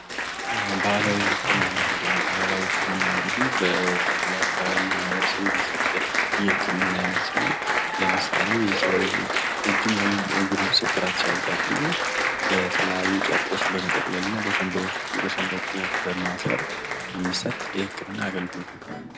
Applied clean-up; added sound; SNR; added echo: none; Applause; -4 dB; none.